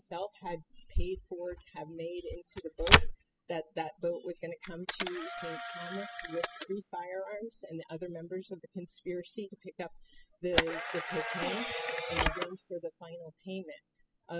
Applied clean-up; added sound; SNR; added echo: classical method spectral subtraction.